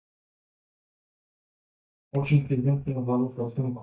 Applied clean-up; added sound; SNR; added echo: neural mask model DeepFilterNet 3.